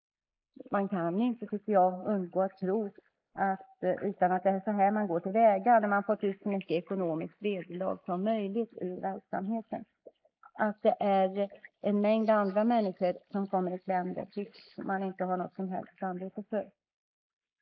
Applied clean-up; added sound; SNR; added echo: neural mask model Resemble Enhance denoiser.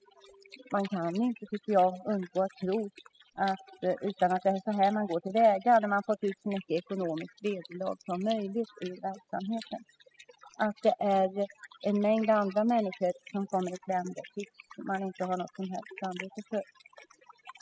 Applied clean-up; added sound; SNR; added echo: classical method spectral subtraction.